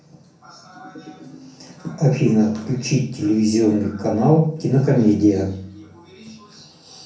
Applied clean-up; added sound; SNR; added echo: none; none; none; reverberation time 0.5 s.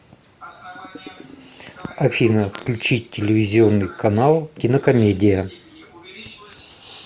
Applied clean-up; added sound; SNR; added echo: none; none; none; none.